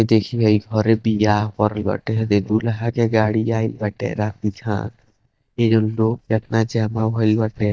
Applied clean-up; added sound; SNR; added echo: neural mask model DeepFilterNet 3.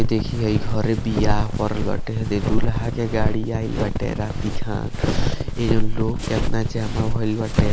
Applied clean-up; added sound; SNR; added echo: none; Walk, footsteps; -4 dB; none.